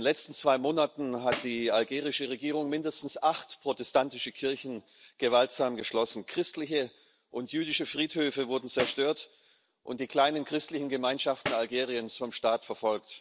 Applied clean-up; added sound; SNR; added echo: none; Tambourine; 11 dB; none.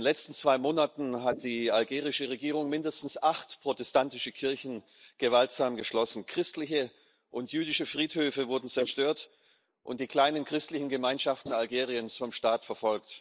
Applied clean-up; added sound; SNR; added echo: neural mask model Resemble Enhance denoiser.